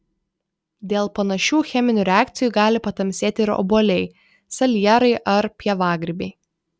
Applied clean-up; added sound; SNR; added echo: none; none; none; none.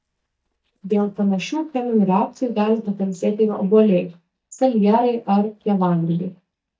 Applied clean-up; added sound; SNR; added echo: neural mask model DeepFilterNet 3.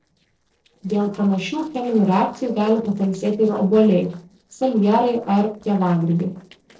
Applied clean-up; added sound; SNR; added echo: neural separator model SepFormer DNS4.